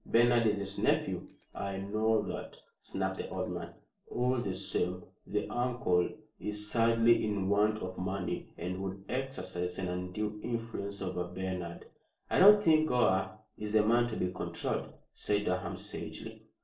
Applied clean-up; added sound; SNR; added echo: neural separator model SepFormer DNS4.